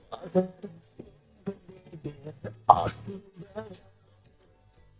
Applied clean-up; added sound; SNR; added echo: neural mask model DeepFilterNet 3.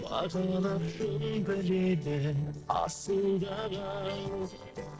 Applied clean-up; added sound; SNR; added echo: neural separator model SepFormer DNS4.